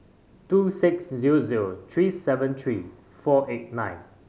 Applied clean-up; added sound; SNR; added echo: none; none; none; none.